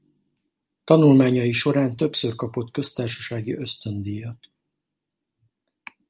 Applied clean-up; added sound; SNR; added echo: none; none; none; none.